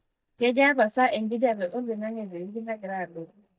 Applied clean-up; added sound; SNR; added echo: neural mask model DeepFilterNet 3.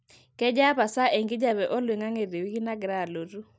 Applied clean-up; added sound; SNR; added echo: none; none; none; none.